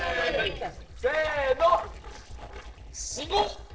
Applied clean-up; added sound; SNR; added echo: neural separator model SepFormer DNS4.